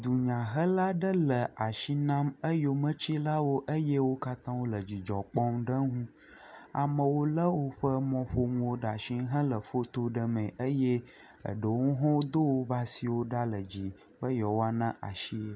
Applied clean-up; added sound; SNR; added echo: none; none; none; none.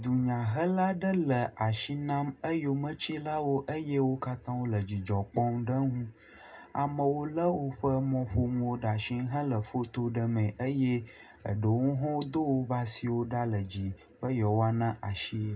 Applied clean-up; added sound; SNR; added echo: none; none; none; reverberation time 0.2 s.